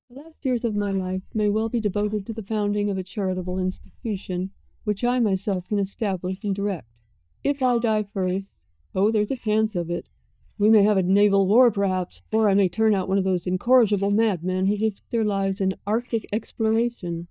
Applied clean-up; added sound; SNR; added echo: neural mask model DeepFilterNet 3.